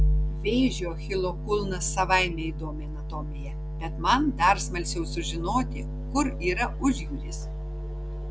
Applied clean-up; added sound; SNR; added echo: none; none; none; none.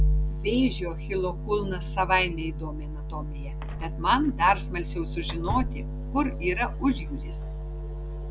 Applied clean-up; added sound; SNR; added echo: none; Door / Car; 13 dB; none.